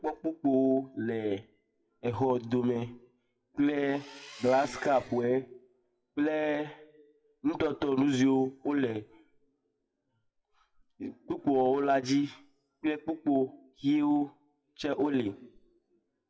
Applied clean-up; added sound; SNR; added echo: classical method WPE with log-MMSE.